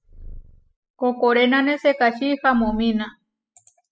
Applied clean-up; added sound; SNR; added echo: classical method spectral subtraction.